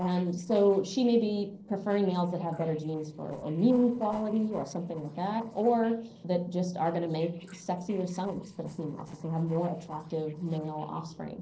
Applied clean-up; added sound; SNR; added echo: neural separator model SepFormer DNS4.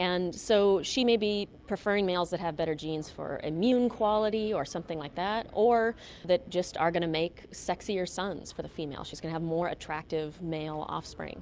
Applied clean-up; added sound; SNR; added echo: none; none; none; none.